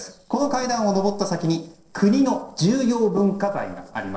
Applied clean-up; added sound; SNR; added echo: neural separator model SepFormer DNS4.